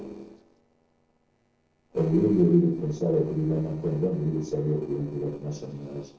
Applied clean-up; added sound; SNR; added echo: neural separator model SepFormer DNS4.